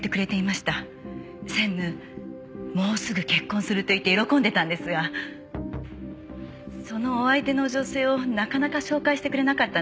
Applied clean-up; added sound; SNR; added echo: none; none; none; none.